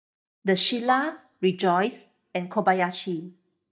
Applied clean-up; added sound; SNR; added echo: neural mask model DeepFilterNet 3.